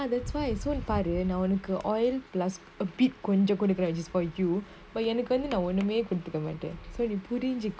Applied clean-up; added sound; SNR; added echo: none; none; none; none.